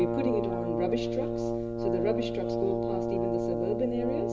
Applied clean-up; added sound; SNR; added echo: none; Brass instrument; -3 dB; reverberation time 1.7 s.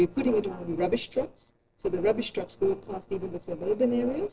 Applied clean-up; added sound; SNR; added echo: neural separator model SepFormer DNS4.